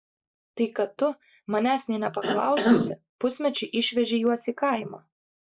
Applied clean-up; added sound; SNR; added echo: neural mask model Resemble Enhance denoiser.